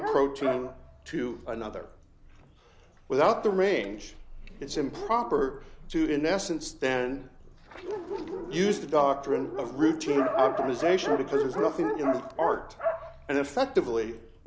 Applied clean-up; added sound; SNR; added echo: none; Dog; 6 dB; none.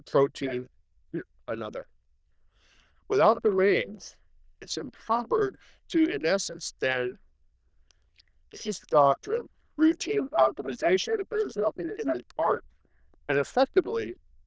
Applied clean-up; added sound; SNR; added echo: neural diffusion model UNIVERSE++.